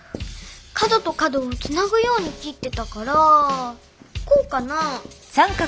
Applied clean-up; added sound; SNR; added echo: none; Writing; 18 dB; none.